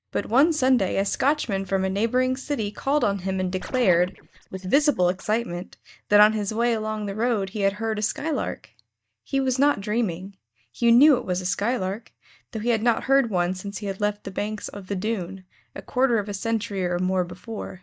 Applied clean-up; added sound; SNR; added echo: neural mask model DeepFilterNet 3.